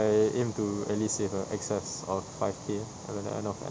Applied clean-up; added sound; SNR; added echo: none; none; none; none.